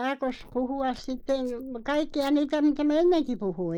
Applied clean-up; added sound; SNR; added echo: neural mask model Resemble Enhance denoiser.